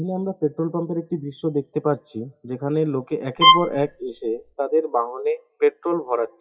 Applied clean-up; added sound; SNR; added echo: classical method WPE with log-MMSE.